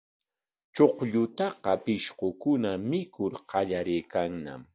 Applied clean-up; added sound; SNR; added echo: none; none; none; none.